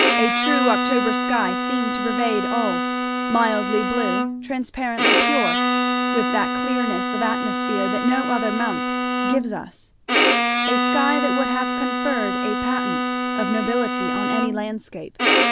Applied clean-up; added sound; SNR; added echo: none; Bowed string instrument; -4 dB; none.